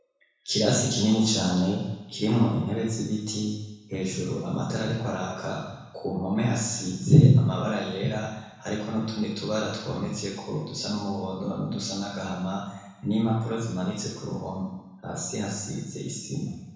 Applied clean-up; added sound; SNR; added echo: none; none; none; reverberation time 1.0 s.